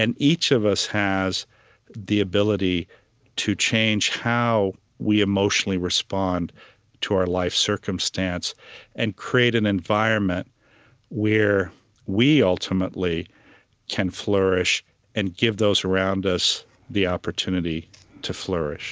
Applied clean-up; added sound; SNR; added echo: none; none; none; none.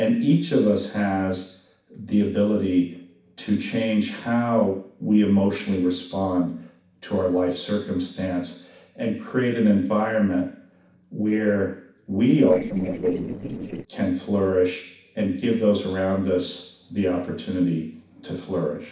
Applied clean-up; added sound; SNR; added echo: neural separator model SepFormer DNS4.